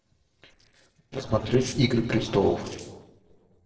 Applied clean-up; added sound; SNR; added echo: neural separator model SepFormer DNS4.